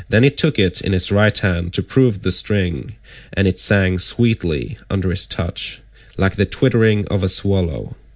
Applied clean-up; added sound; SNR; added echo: none; none; none; none.